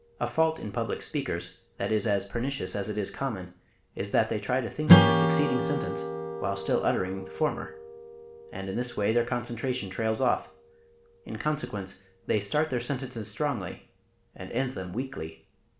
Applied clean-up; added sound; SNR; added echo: none; Strum; 2 dB; reverberation time 0.4 s.